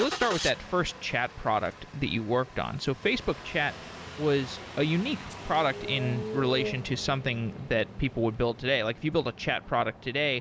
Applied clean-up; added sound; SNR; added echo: none; Engine starting; 11 dB; none.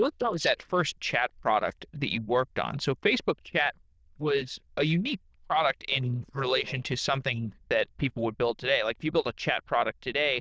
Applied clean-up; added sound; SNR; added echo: neural diffusion model UNIVERSE++.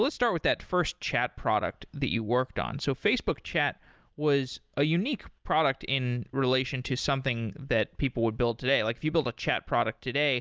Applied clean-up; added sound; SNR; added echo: none; none; none; none.